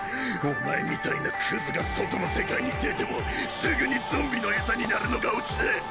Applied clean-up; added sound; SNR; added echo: none; none; none; none.